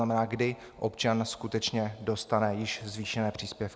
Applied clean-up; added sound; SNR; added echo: none; none; none; none.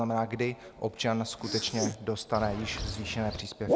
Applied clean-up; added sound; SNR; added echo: none; Zipper (clothing) + Bird; 4 dB; none.